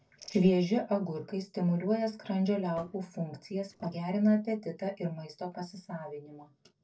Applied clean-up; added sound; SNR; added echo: neural separator model SepFormer DNS4.